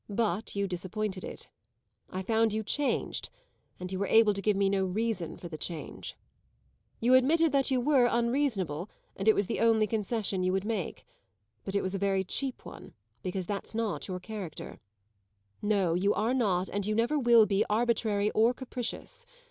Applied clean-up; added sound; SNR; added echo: none; none; none; none.